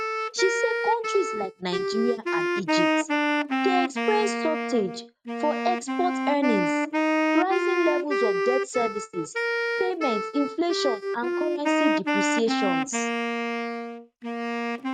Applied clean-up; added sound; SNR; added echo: neural mask model RNNoise.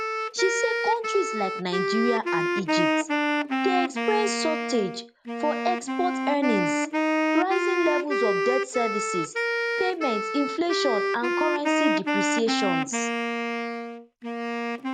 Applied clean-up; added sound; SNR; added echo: none; Wind instrument, woodwind instrument; -2 dB; none.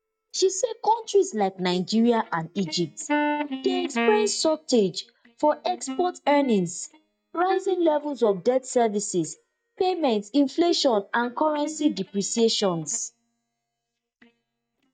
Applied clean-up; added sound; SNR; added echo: neural mask model DeepFilterNet 3.